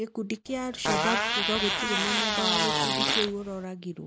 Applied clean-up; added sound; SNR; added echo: none; Fart; -5 dB; none.